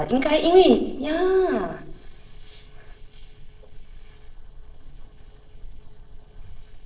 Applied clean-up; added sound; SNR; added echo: neural separator model SepFormer DNS4.